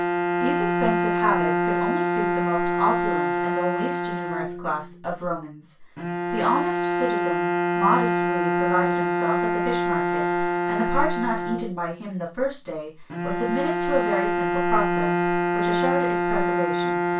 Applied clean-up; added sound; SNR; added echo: none; Bowed string instrument; -4 dB; reverberation time 0.2 s.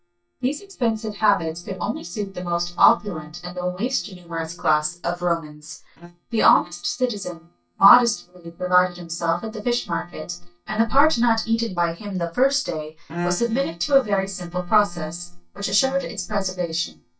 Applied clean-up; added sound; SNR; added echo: neural mask model DeepFilterNet 3.